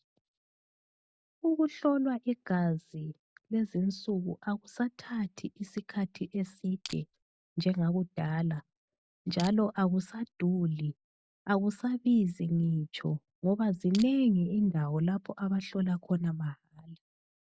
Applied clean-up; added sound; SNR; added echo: none; Crushing; 14 dB; none.